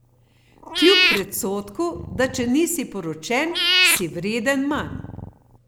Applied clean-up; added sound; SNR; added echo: none; Meow / Purr; 1 dB; none.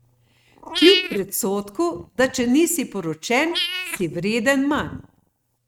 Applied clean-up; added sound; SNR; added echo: neural mask model RNNoise.